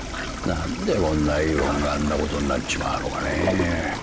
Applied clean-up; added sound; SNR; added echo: none; Toilet flush + Mechanical fan; 5 dB; none.